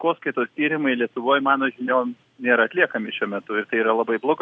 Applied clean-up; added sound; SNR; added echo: none; none; none; none.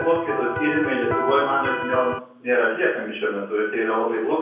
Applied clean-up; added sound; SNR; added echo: none; Electric guitar; 4 dB; reverberation time 0.6 s.